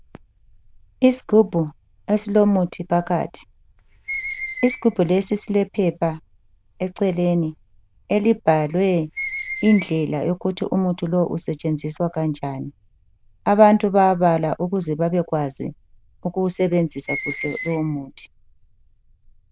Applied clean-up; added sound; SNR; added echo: neural diffusion model UNIVERSE++.